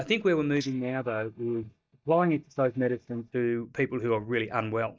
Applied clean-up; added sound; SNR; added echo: neural mask model DeepFilterNet 3.